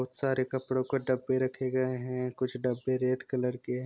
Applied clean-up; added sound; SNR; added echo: none; none; none; none.